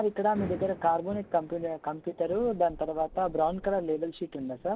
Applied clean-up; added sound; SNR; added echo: none; Thunder / Rain; 16 dB; none.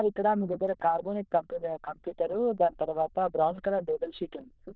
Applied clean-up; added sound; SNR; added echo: neural diffusion model UNIVERSE++.